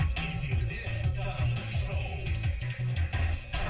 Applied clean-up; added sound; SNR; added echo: none; Alarm; 12 dB; reverberation time 0.2 s.